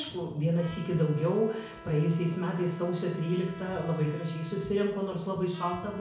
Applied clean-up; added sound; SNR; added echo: none; Trumpet; 19 dB; reverberation time 0.6 s.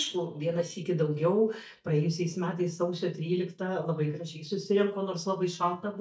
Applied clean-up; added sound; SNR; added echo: neural mask model DeepFilterNet 3.